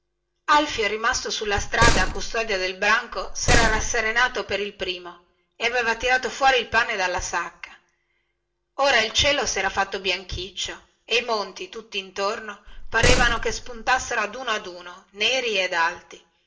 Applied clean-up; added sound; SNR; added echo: none; Slam; -1 dB; reverberation time 0.4 s.